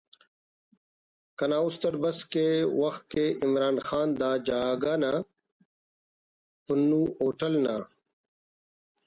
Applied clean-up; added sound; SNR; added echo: none; none; none; none.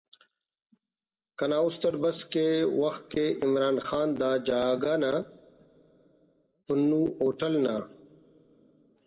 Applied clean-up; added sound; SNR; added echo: none; none; none; reverberation time 1.2 s.